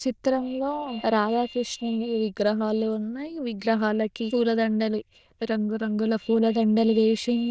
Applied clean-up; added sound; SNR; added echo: neural diffusion model UNIVERSE++.